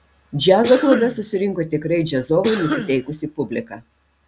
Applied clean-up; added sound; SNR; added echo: none; Cough; 8 dB; none.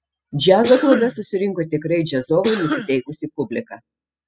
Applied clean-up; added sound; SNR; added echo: classical method spectral subtraction.